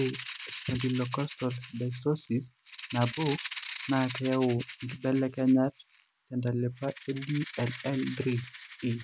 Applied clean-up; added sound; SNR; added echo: none; Rattle (instrument); 13 dB; none.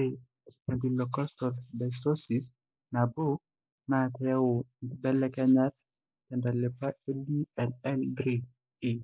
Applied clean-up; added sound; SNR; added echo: neural mask model Resemble Enhance denoiser.